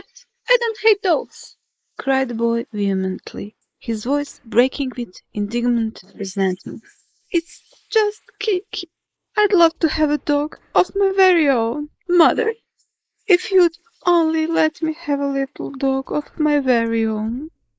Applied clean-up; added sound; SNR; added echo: neural mask model Resemble Enhance denoiser.